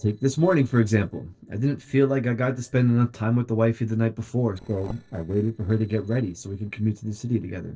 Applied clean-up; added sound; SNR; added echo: neural separator model SepFormer DNS4.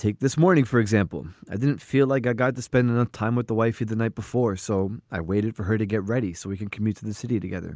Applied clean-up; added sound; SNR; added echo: none; none; none; none.